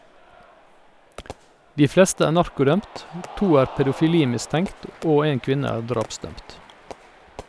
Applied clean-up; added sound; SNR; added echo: none; Fireworks + Cheering; 18 dB; none.